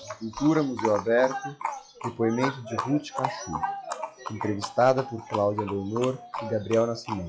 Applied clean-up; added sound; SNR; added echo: classical method log-MMSE.